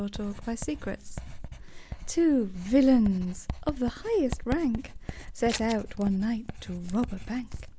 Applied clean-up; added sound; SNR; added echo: none; Scissors + Writing; 11 dB; none.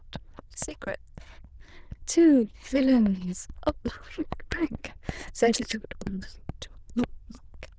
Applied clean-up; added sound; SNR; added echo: neural diffusion model UNIVERSE++.